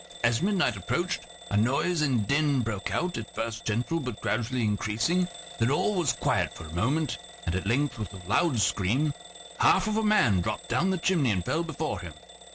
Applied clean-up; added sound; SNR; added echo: none; Alarm / Bell; 18 dB; none.